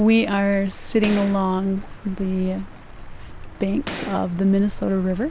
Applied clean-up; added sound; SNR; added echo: none; Gunshot, gunfire; 15 dB; none.